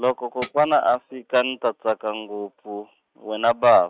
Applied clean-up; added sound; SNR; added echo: neural mask model RNNoise.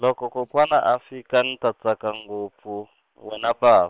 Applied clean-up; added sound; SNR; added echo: neural separator model SepFormer WHAM!.